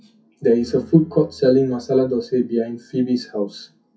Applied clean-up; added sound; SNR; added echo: classical method WPE with log-MMSE.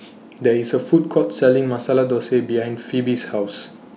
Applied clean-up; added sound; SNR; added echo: none; none; none; none.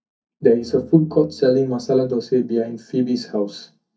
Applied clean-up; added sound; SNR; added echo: neural mask model DeepFilterNet 3.